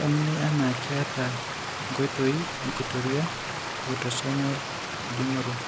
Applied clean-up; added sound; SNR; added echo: none; Stream; 4 dB; none.